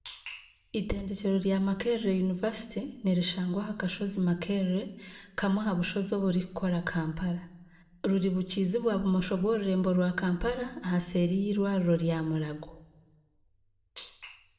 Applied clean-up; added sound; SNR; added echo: none; none; none; reverberation time 0.6 s.